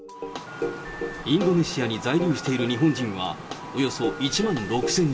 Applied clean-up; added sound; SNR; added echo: none; Telephone; 17 dB; reverberation time 2.3 s.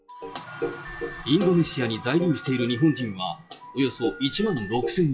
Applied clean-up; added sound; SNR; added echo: classical method WPE with log-MMSE.